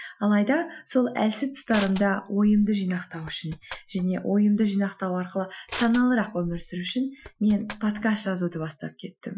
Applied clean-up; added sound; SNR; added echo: classical method Wiener filter.